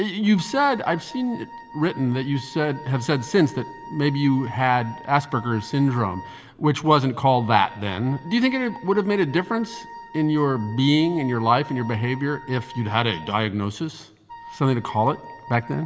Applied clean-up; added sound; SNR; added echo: none; Wind instrument, woodwind instrument; 18 dB; reverberation time 0.8 s.